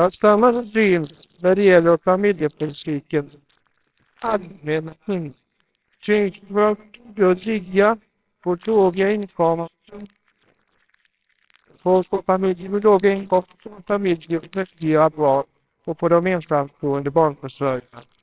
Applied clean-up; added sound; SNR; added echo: neural separator model SepFormer WHAMR!.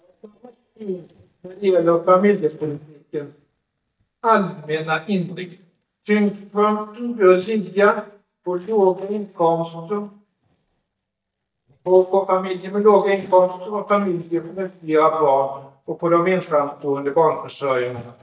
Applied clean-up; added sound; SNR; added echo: neural mask model DeepFilterNet 3.